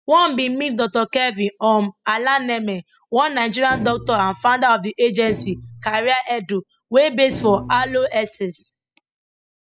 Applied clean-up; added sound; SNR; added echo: classical method spectral subtraction.